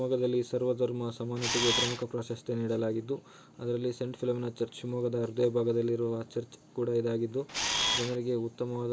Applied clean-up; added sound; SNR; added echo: none; Camera; -1 dB; none.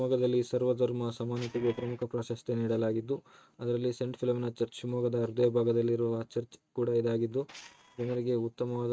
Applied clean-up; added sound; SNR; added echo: neural mask model RNNoise.